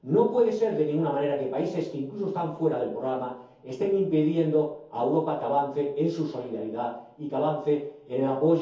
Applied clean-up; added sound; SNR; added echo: none; none; none; reverberation time 0.6 s.